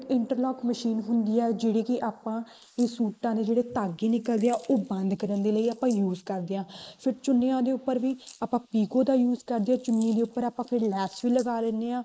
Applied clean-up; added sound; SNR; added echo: neural mask model Resemble Enhance denoiser.